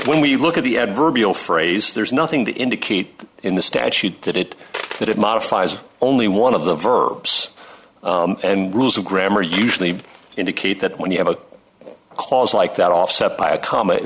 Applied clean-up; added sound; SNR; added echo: none; Coin (dropping); 20 dB; none.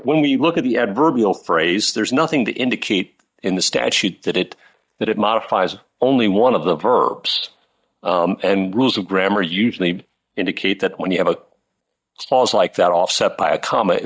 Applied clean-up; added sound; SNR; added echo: neural mask model DeepFilterNet 3.